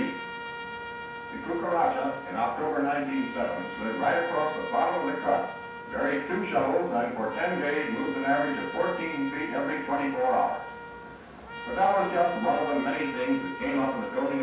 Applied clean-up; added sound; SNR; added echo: none; Trumpet; 11 dB; reverberation time 0.5 s.